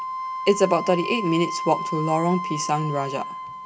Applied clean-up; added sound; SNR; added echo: none; Wind instrument, woodwind instrument; 6 dB; reverberation time 0.3 s.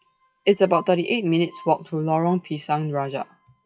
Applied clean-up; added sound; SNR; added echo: classical method WPE with log-MMSE.